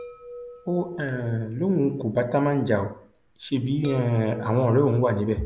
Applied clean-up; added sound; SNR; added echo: none; Chime; 20 dB; none.